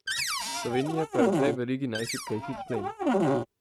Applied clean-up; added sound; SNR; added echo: neural mask model RNNoise.